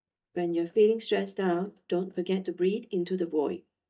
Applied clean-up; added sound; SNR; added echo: neural mask model DeepFilterNet 3.